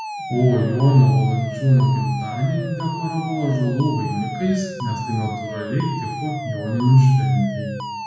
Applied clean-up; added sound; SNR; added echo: none; Alarm; 11 dB; reverberation time 1.0 s.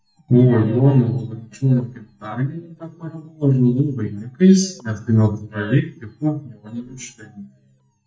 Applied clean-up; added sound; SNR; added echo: neural mask model DeepFilterNet 3.